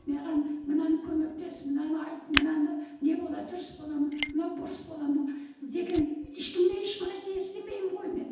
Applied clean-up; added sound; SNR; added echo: none; Fire; 8 dB; reverberation time 0.9 s.